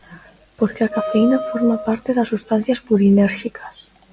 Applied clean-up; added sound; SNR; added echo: none; Wind instrument, woodwind instrument; 8 dB; none.